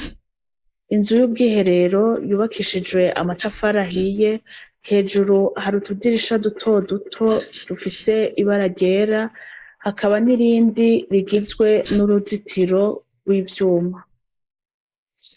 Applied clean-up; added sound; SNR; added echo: neural mask model Resemble Enhance denoiser.